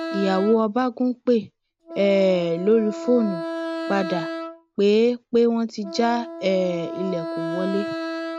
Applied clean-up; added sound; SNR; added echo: none; Wind instrument, woodwind instrument; 9 dB; none.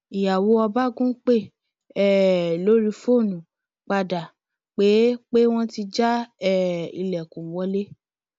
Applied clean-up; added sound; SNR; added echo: none; none; none; none.